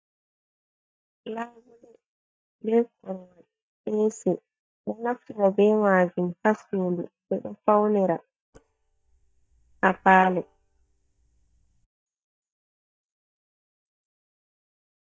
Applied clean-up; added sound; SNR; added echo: neural mask model DeepFilterNet 3.